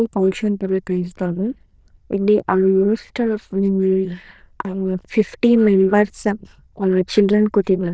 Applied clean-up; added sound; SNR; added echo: neural diffusion model UNIVERSE++.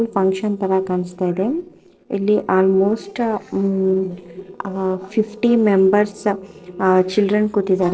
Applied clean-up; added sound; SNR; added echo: neural separator model SepFormer DNS4.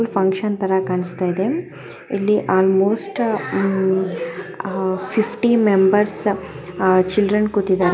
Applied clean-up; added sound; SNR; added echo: none; none; none; none.